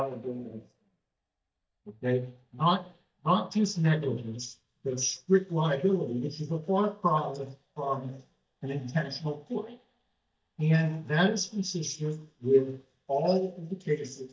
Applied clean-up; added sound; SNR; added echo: neural mask model DeepFilterNet 3.